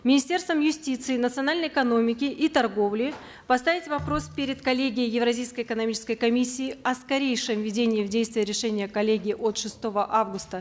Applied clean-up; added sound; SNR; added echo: none; none; none; none.